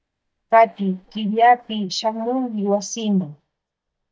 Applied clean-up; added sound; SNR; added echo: neural mask model DeepFilterNet 3.